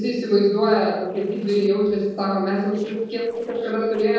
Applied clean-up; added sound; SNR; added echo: neural separator model SepFormer DNS4.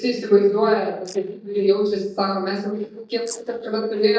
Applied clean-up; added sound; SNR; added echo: neural mask model DeepFilterNet 3.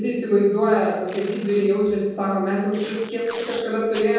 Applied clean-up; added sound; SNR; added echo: none; Packing tape, duct tape; 14 dB; reverberation time 1.3 s.